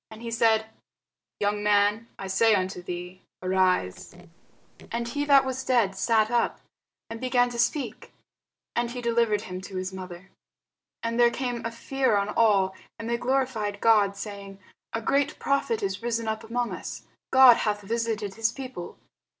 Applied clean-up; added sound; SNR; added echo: neural separator model SepFormer DNS4.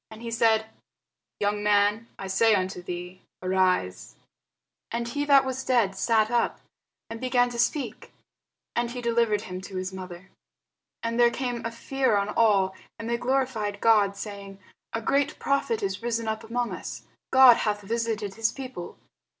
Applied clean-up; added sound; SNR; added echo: none; none; none; none.